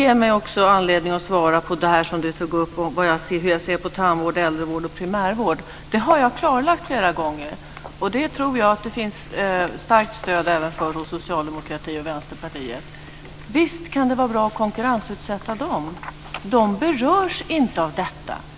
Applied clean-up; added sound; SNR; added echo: none; none; none; none.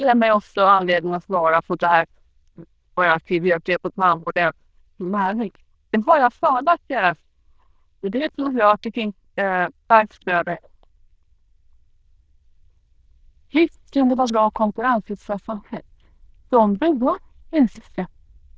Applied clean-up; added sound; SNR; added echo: neural diffusion model UNIVERSE++.